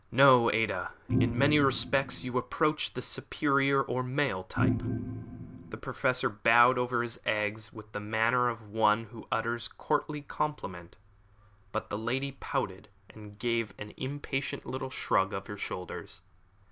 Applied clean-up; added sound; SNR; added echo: none; Organ; 1 dB; none.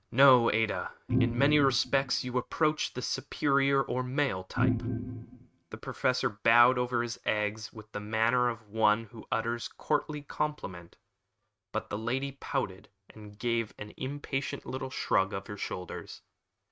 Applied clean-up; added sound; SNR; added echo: neural mask model RNNoise.